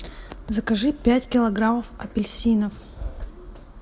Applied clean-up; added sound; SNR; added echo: none; none; none; reverberation time 0.8 s.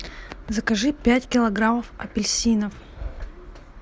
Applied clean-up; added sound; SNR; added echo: none; none; none; none.